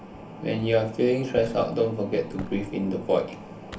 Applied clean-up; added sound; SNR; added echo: none; Walk, footsteps; 19 dB; reverberation time 0.3 s.